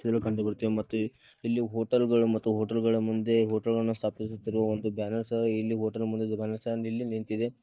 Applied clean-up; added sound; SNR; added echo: neural mask model DeepFilterNet 3.